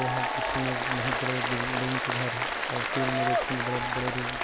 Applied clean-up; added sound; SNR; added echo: none; Applause; -4 dB; none.